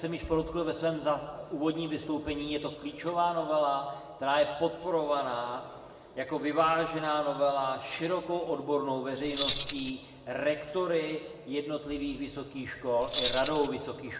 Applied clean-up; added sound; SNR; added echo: none; Keys jangling; 3 dB; reverberation time 1.2 s.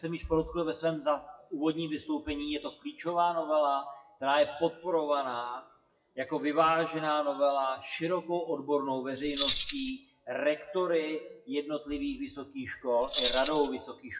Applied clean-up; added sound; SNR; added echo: classical method WPE with log-MMSE.